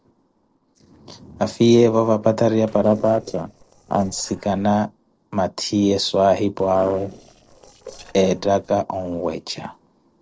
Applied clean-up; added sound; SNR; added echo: neural separator model SepFormer DNS4.